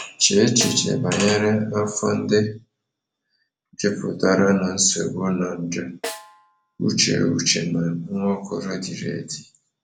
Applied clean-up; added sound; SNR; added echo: none; Snare drum; 17 dB; none.